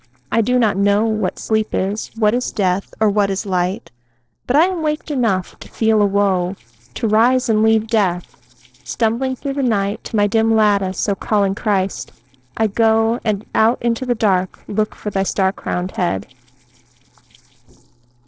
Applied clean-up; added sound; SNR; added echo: neural separator model SepFormer DNS4.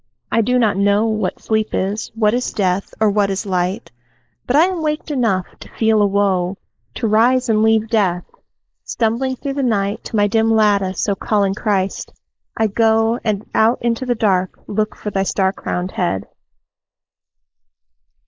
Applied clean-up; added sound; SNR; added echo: neural mask model Resemble Enhance denoiser.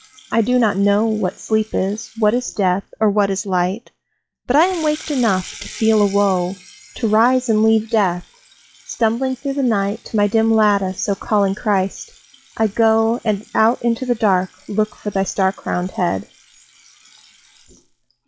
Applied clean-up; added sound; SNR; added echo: classical method log-MMSE.